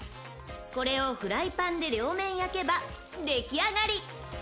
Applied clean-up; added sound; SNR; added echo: none; none; none; none.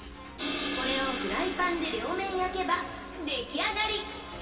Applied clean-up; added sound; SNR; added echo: none; Crash cymbal; 6 dB; reverberation time 2.5 s.